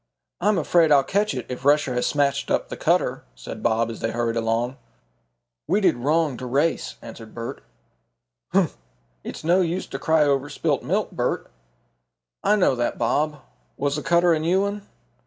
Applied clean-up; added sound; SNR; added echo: none; none; none; none.